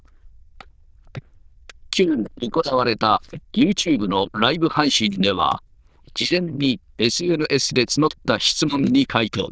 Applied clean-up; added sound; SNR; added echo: neural diffusion model UNIVERSE++.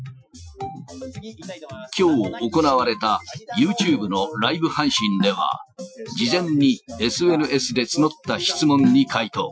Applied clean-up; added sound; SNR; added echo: classical method Wiener filter.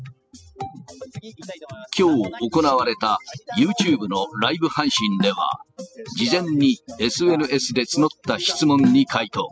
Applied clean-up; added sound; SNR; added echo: classical method spectral subtraction.